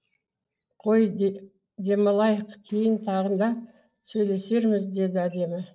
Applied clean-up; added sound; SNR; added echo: neural separator model SepFormer DNS4.